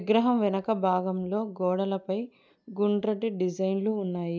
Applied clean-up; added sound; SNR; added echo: none; none; none; none.